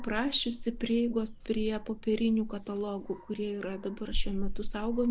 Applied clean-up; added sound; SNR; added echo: none; Dog; 4 dB; none.